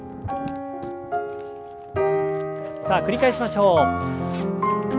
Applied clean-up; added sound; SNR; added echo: none; Thunder + Zipper (clothing); 20 dB; none.